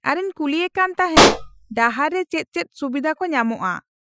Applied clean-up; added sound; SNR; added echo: classical method Wiener filter.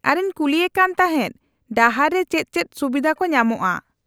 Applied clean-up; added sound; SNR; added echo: none; none; none; none.